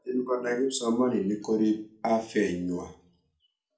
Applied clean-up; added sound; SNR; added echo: none; none; none; reverberation time 0.4 s.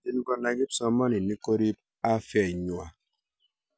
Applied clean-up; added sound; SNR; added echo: none; none; none; none.